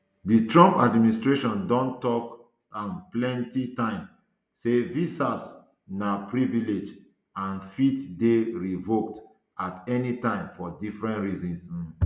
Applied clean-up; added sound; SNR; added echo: none; none; none; none.